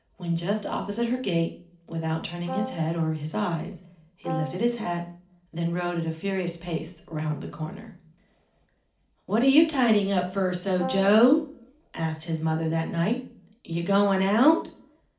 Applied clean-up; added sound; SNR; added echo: none; Brass instrument; 10 dB; reverberation time 0.4 s.